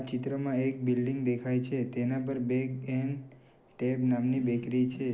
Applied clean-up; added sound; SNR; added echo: none; none; none; none.